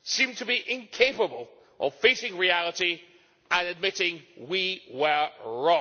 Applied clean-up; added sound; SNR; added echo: none; none; none; none.